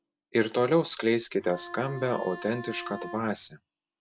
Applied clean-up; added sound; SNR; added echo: none; Bowed string instrument; 15 dB; none.